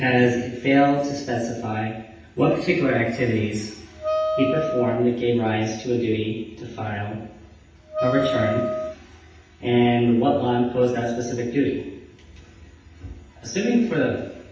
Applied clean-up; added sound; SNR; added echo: none; Wind instrument, woodwind instrument; 2 dB; reverberation time 0.9 s.